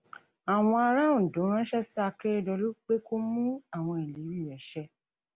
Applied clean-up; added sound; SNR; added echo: none; none; none; none.